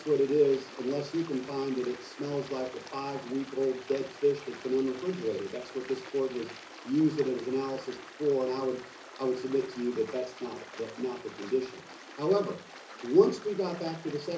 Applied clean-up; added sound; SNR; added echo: none; Stream; 16 dB; reverberation time 0.5 s.